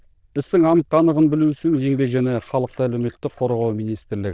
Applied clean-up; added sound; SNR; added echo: neural diffusion model UNIVERSE++.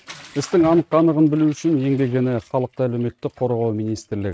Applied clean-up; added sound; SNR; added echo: neural mask model RNNoise.